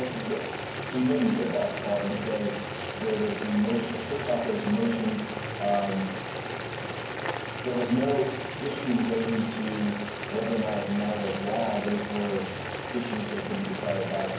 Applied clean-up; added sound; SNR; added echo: none; Boiling; 4 dB; reverberation time 0.9 s.